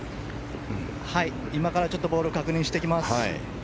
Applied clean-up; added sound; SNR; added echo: none; none; none; none.